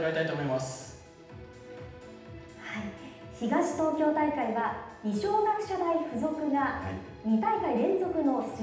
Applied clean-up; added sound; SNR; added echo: none; none; none; reverberation time 0.8 s.